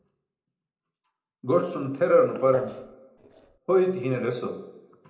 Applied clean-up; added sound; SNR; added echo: neural separator model SepFormer DNS4.